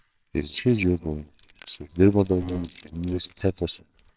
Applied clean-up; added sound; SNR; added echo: neural separator model SepFormer WHAMR!.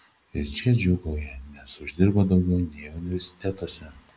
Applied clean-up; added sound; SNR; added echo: none; none; none; none.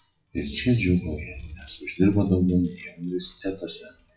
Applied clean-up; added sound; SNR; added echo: classical method WPE with log-MMSE.